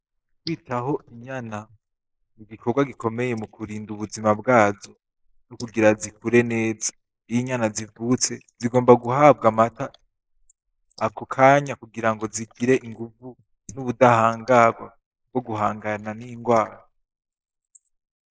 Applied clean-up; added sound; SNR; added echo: neural mask model Resemble Enhance denoiser.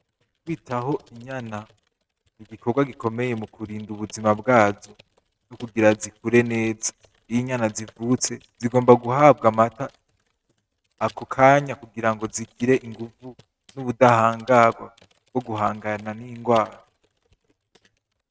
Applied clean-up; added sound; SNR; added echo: neural mask model RNNoise.